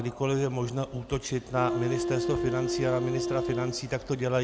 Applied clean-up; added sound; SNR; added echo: none; Wind instrument, woodwind instrument; 3 dB; none.